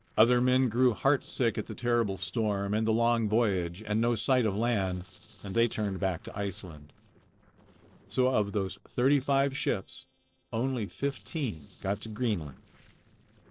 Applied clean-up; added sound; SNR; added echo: neural separator model SepFormer DNS4.